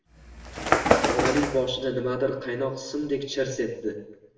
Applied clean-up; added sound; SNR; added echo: none; Bird; -2 dB; reverberation time 0.8 s.